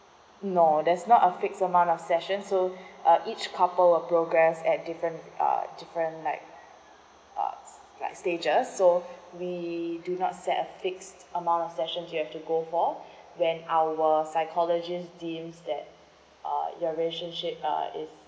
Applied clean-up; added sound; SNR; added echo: none; none; none; none.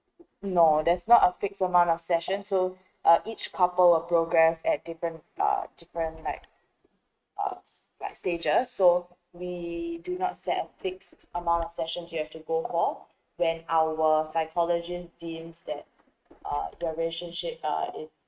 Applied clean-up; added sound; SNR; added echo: neural mask model RNNoise.